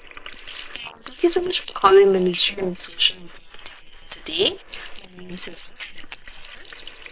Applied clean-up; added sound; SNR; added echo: neural separator model SepFormer WHAM!.